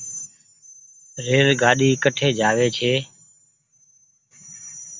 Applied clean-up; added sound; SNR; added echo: none; none; none; none.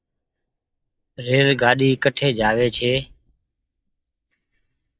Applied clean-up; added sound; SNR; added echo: neural mask model DeepFilterNet 3.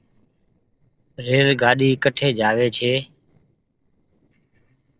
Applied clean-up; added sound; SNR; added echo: neural separator model SepFormer DNS4.